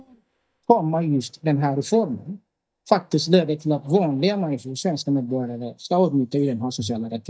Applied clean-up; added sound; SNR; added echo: neural mask model DeepFilterNet 3.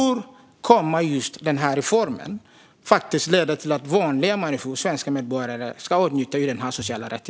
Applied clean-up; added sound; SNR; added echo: none; none; none; none.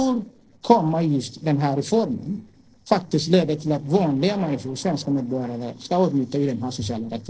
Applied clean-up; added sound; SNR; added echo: neural separator model SepFormer DNS4.